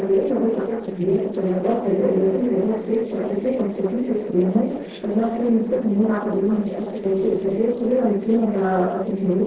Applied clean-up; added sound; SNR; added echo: neural separator model SepFormer DNS4.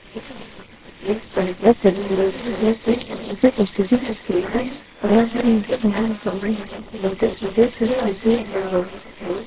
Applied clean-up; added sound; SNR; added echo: neural separator model SepFormer WHAMR!.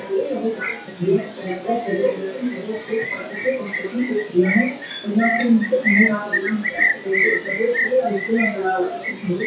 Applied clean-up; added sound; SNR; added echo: classical method WPE with log-MMSE.